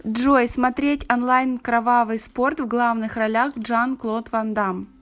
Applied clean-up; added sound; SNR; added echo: none; none; none; none.